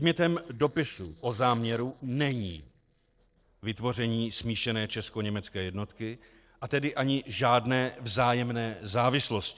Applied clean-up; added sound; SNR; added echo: neural separator model SepFormer DNS4.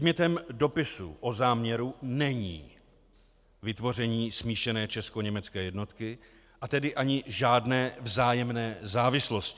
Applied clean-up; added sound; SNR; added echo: none; none; none; none.